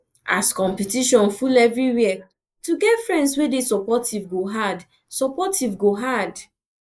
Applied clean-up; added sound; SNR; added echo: neural mask model Resemble Enhance denoiser.